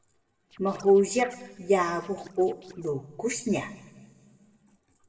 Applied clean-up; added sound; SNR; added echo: neural separator model SepFormer DNS4.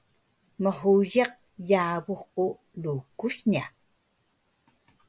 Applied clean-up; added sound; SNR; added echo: none; none; none; none.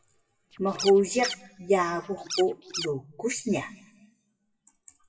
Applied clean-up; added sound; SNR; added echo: classical method WPE with log-MMSE.